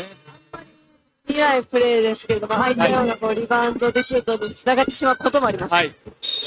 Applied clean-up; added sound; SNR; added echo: neural mask model RNNoise.